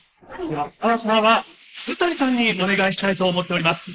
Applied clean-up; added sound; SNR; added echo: neural mask model Resemble Enhance denoiser.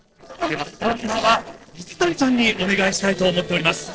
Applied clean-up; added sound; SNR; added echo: neural separator model SepFormer DNS4.